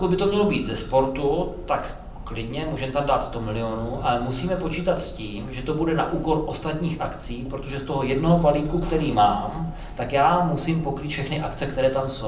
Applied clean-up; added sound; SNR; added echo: none; Church bell; 12 dB; reverberation time 0.6 s.